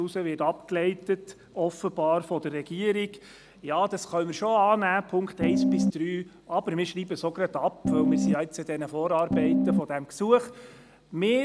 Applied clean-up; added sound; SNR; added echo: none; Piano; -5 dB; none.